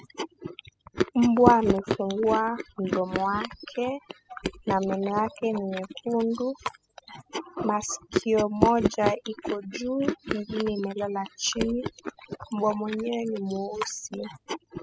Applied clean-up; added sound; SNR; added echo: classical method spectral subtraction.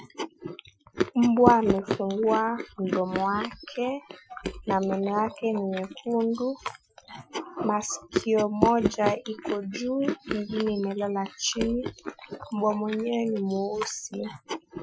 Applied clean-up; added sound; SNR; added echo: classical method Wiener filter.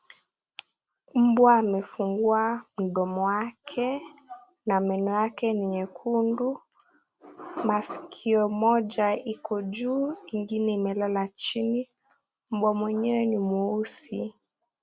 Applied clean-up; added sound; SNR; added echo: none; none; none; none.